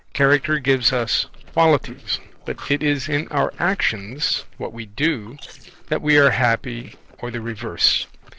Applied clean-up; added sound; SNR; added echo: neural separator model SepFormer DNS4.